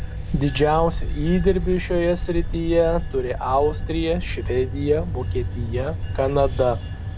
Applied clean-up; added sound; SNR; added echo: none; Bell / Train; 4 dB; none.